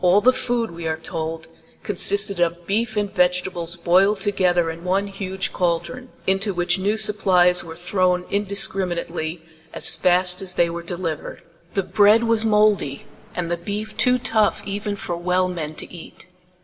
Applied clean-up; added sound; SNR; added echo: none; Cricket; 15 dB; reverberation time 1.1 s.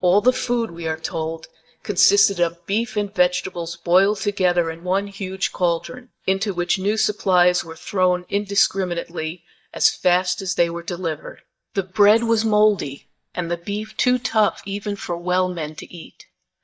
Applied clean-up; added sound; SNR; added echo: neural mask model DeepFilterNet 3.